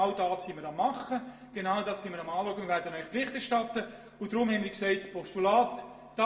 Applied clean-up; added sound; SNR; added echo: none; none; none; reverberation time 0.8 s.